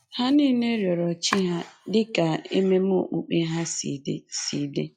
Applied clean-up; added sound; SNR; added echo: classical method log-MMSE.